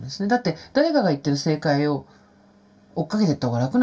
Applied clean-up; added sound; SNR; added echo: none; none; none; reverberation time 0.2 s.